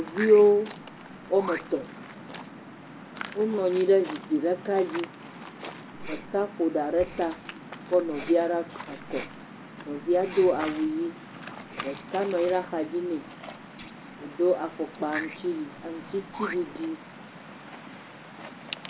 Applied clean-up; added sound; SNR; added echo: none; Waves, surf + Respiratory sounds; 13 dB; none.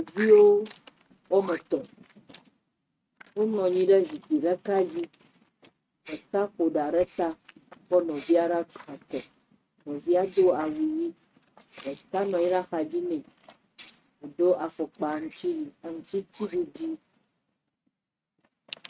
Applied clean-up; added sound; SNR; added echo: neural mask model RNNoise.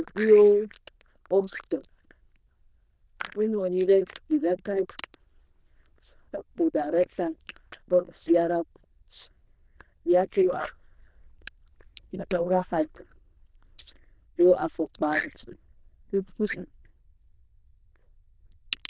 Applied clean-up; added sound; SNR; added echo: neural diffusion model UNIVERSE++.